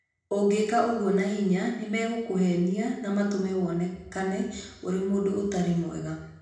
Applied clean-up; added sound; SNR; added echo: none; none; none; reverberation time 0.9 s.